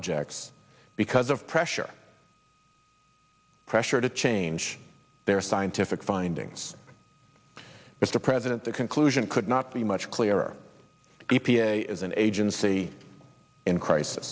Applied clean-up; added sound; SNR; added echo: none; none; none; none.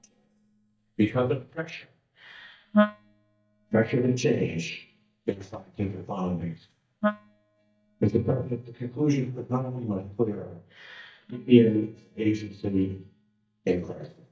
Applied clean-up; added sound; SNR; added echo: neural mask model DeepFilterNet 3.